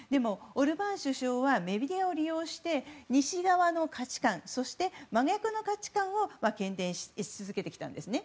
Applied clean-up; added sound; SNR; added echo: none; none; none; none.